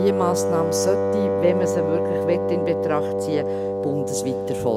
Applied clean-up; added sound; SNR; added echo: none; Wind instrument, woodwind instrument; -2 dB; none.